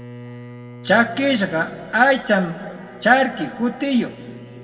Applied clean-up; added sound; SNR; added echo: none; Bowed string instrument; 18 dB; reverberation time 1.7 s.